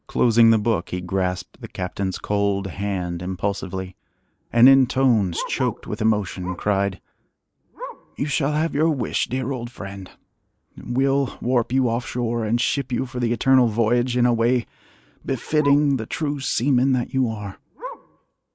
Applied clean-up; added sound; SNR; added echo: neural mask model Resemble Enhance denoiser.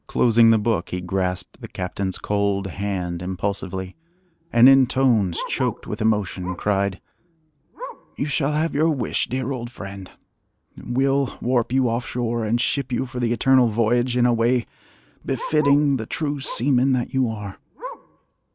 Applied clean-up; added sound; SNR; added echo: none; Bark; 19 dB; none.